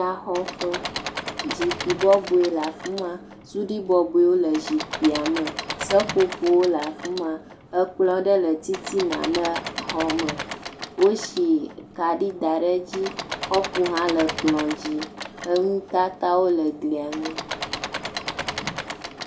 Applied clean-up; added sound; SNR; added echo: none; Engine / Mechanisms; 10 dB; none.